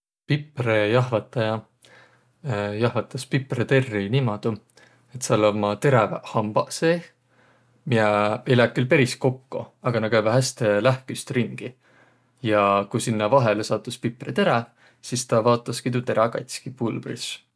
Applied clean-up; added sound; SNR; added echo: none; none; none; none.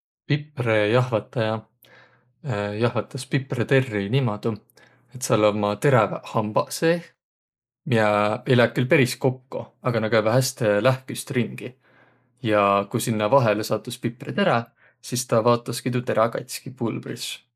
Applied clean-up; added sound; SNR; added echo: neural mask model Resemble Enhance denoiser.